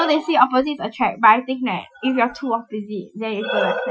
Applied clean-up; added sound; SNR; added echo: classical method Wiener filter.